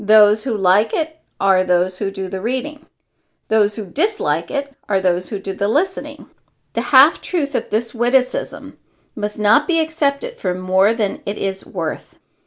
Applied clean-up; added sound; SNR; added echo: none; none; none; none.